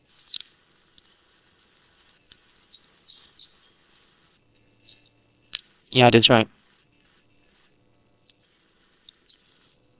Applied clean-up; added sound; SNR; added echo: neural separator model SepFormer WHAMR!.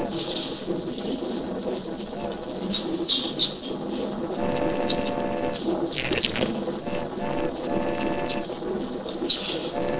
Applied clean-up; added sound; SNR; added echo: neural separator model SepFormer DNS4.